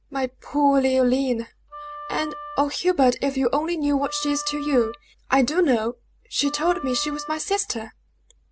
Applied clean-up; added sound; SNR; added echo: none; Wind instrument, woodwind instrument; 15 dB; none.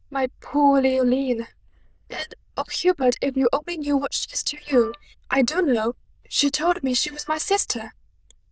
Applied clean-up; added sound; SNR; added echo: neural diffusion model UNIVERSE++.